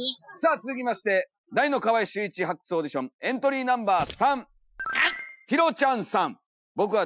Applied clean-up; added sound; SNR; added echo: classical method Wiener filter.